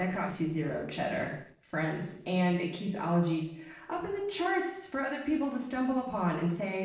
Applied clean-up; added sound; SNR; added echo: neural separator model SepFormer DNS4.